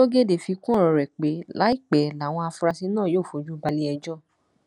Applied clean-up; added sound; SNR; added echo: none; none; none; none.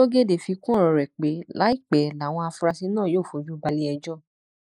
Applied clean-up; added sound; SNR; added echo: neural mask model Resemble Enhance denoiser.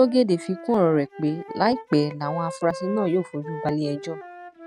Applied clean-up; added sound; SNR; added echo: neural mask model RNNoise.